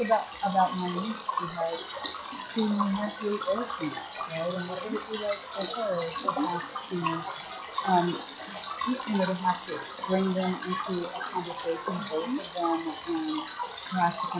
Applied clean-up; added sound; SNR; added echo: classical method log-MMSE.